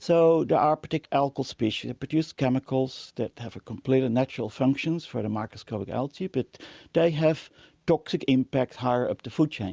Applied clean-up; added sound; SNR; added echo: none; none; none; none.